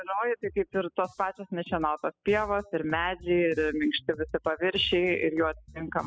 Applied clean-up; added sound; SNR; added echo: classical method spectral subtraction.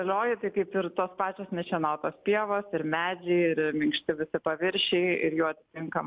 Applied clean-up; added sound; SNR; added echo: none; none; none; none.